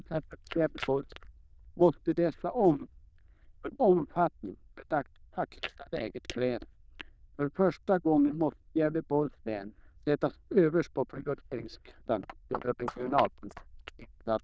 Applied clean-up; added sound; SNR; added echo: neural diffusion model UNIVERSE++.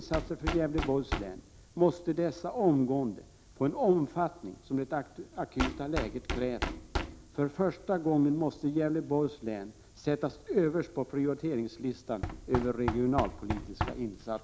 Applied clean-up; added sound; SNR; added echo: none; Knock; 9 dB; none.